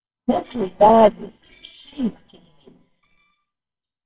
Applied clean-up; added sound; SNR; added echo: neural separator model SepFormer WHAMR!.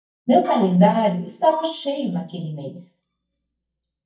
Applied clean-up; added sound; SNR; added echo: neural mask model DeepFilterNet 3.